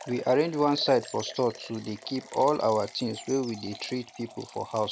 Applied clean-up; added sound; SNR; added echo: none; Liquid + Bird; 18 dB; none.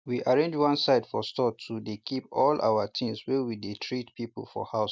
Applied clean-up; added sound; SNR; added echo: none; none; none; none.